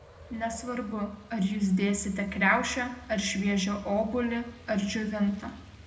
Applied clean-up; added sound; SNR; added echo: none; Truck; 19 dB; reverberation time 0.7 s.